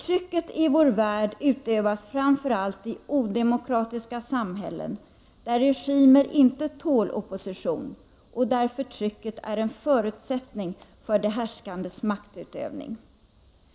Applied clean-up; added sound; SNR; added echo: none; none; none; reverberation time 0.7 s.